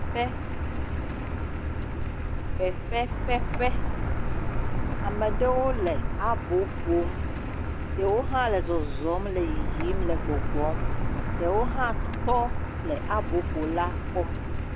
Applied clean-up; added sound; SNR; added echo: none; Car; -3 dB; none.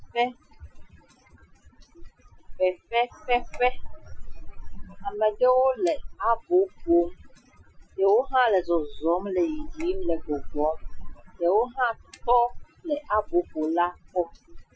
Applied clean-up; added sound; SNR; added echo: classical method Wiener filter.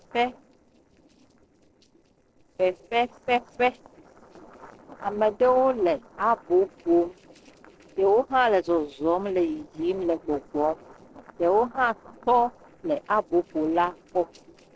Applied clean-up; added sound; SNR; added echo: neural separator model SepFormer DNS4.